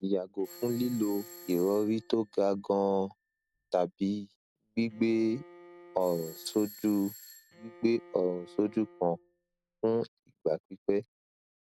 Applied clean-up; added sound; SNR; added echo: none; Bell / Doorbell + Bowed string instrument; 20 dB; none.